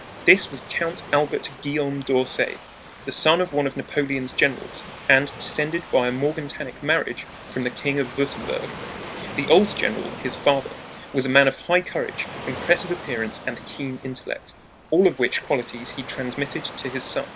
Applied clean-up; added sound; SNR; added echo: none; Waves, surf; 14 dB; none.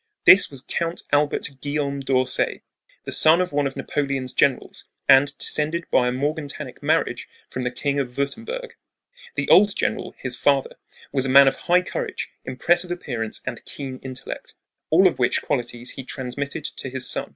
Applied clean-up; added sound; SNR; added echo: none; none; none; none.